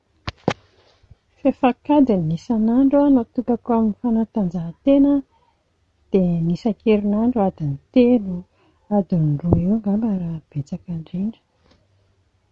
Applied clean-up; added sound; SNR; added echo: none; none; none; none.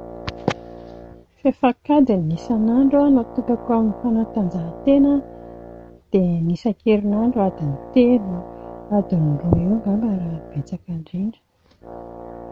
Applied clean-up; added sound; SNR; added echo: none; Brass instrument; 17 dB; none.